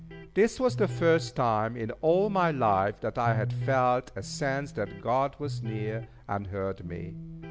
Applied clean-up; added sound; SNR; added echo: none; Electric guitar; 10 dB; none.